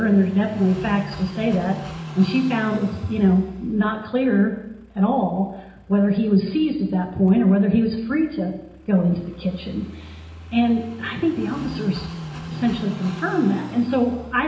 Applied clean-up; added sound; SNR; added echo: none; Car passing by / Idling; 15 dB; reverberation time 0.8 s.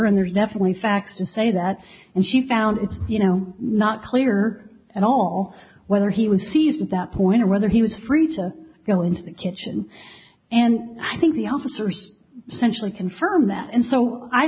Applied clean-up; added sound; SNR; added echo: none; none; none; none.